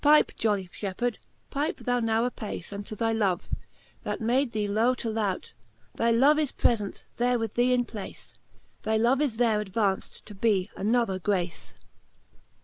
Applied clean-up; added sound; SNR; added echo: none; none; none; none.